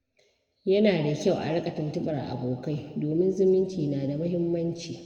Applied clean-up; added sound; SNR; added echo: none; none; none; reverberation time 1.5 s.